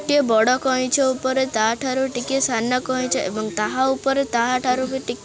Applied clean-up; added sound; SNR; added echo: none; none; none; none.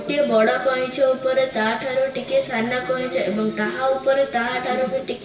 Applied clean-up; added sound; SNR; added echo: none; none; none; reverberation time 0.9 s.